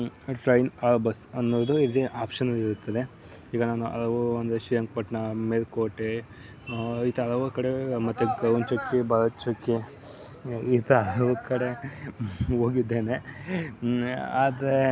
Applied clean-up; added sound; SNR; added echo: none; none; none; none.